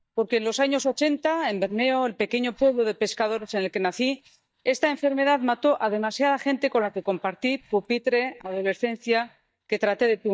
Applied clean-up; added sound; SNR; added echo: neural mask model DeepFilterNet 3.